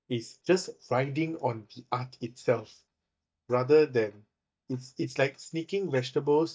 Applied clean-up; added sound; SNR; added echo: neural mask model DeepFilterNet 3.